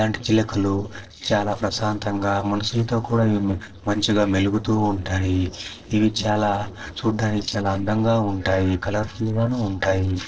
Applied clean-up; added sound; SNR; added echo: neural separator model SepFormer DNS4.